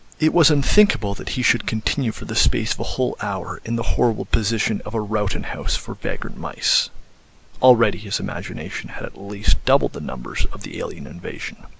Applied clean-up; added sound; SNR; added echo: none; none; none; none.